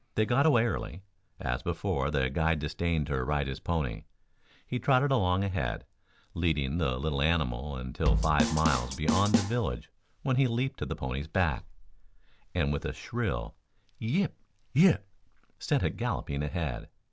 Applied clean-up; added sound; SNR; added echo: none; Drum kit; 0 dB; none.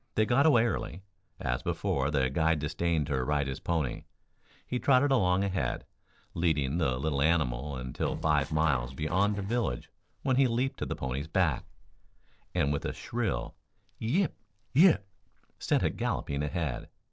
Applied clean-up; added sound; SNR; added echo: neural separator model SepFormer DNS4.